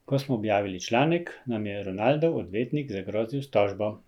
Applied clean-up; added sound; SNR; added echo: none; none; none; none.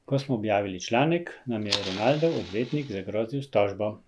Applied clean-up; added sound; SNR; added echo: none; Fire; 10 dB; none.